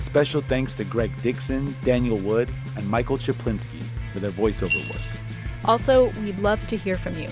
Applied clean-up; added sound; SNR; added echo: none; Coin (dropping) / Glass; 7 dB; none.